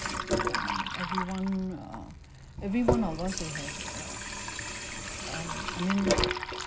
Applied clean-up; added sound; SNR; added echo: none; Sink (filling or washing) / Water tap, faucet; -2 dB; none.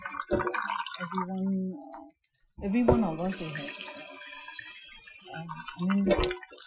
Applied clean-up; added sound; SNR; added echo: classical method Wiener filter.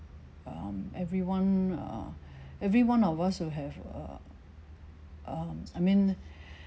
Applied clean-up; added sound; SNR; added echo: none; none; none; none.